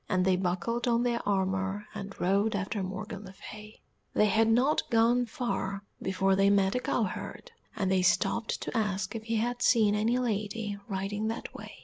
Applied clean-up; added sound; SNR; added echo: none; none; none; none.